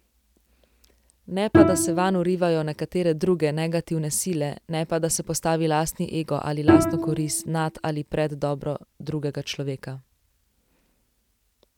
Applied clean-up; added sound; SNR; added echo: none; Bowed string instrument; -1 dB; none.